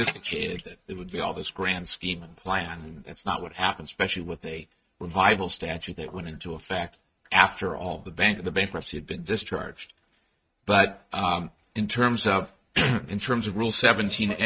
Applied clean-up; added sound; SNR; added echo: neural mask model RNNoise.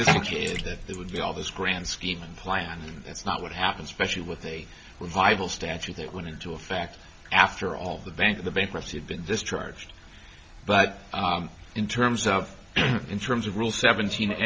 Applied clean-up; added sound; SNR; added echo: none; Bathtub (filling or washing); 10 dB; none.